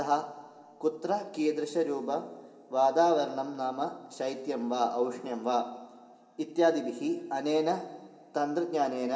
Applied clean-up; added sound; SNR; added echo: none; none; none; reverberation time 1.9 s.